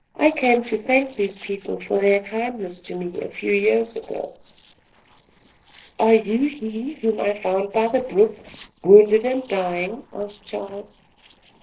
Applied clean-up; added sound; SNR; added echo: neural separator model SepFormer DNS4.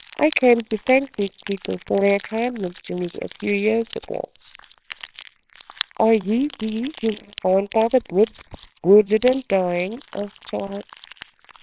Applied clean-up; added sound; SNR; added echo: neural separator model SepFormer WHAMR!.